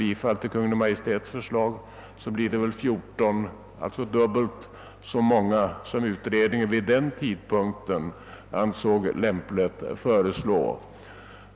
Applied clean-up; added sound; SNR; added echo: none; none; none; none.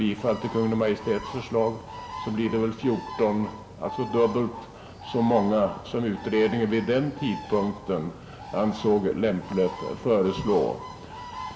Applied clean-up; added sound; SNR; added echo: none; Bird; 14 dB; reverberation time 0.4 s.